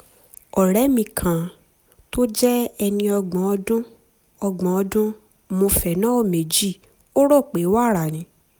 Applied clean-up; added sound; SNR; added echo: none; none; none; none.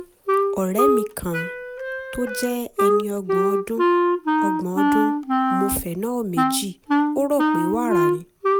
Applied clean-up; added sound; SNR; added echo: none; Wind instrument, woodwind instrument; -5 dB; none.